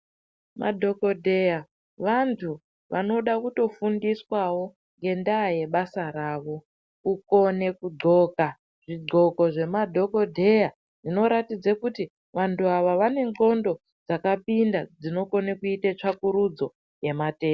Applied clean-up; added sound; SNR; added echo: none; none; none; none.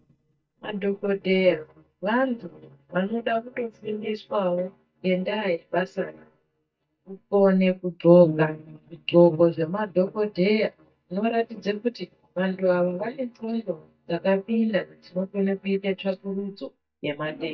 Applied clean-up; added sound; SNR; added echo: neural mask model DeepFilterNet 3.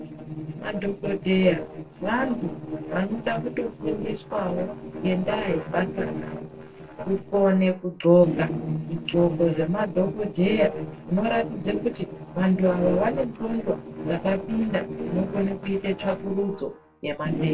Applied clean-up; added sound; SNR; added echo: neural separator model SepFormer DNS4.